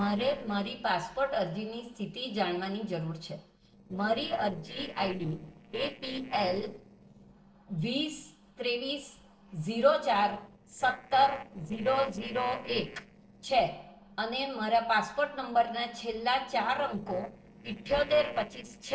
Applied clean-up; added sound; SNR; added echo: neural separator model SepFormer DNS4.